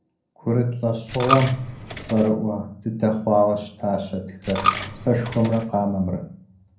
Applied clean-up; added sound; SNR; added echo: none; Coin (dropping); 8 dB; reverberation time 0.6 s.